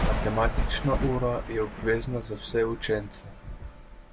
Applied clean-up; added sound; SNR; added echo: none; Thunder; 2 dB; none.